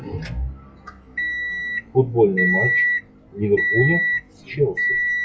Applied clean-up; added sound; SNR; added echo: classical method log-MMSE.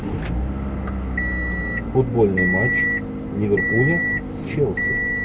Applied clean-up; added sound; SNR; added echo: none; Motor vehicle (road) / Engine; 0 dB; none.